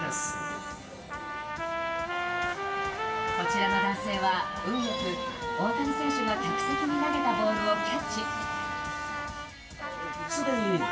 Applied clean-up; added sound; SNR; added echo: none; Trumpet; 0 dB; reverberation time 2.4 s.